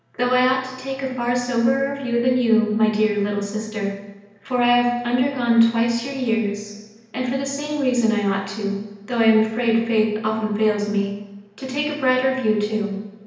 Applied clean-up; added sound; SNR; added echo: none; none; none; reverberation time 0.9 s.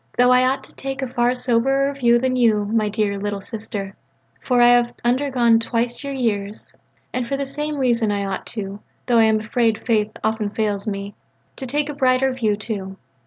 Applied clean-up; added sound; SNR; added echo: none; none; none; none.